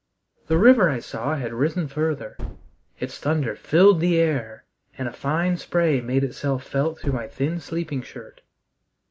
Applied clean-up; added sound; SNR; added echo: none; Gunshot, gunfire; 11 dB; none.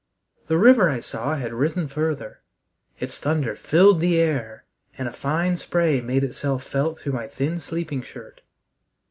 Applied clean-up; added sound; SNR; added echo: none; none; none; none.